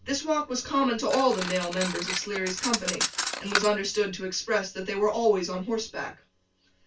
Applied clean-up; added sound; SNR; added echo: none; Cutlery, silverware; 5 dB; reverberation time 0.2 s.